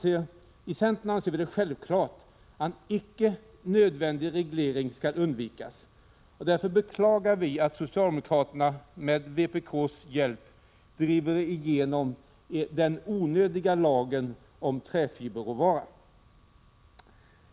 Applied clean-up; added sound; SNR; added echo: none; none; none; none.